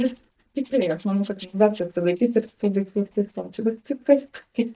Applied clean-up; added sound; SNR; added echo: neural mask model DeepFilterNet 3.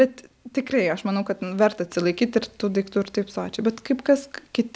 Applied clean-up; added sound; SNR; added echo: none; none; none; none.